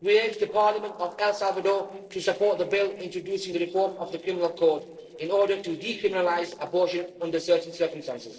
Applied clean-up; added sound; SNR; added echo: neural separator model SepFormer DNS4.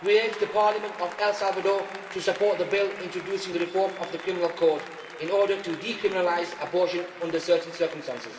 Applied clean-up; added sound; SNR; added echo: none; Applause; 15 dB; reverberation time 2.1 s.